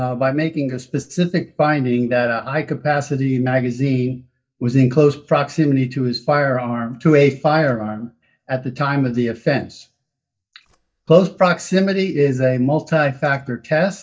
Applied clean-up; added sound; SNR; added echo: neural mask model DeepFilterNet 3.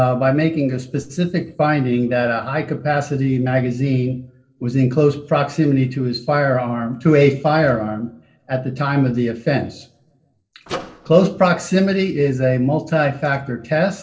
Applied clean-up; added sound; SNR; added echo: neural separator model SepFormer DNS4.